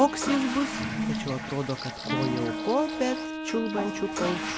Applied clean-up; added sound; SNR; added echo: none; Toilet flush / Water + Wind instrument, woodwind instrument; 3 dB; none.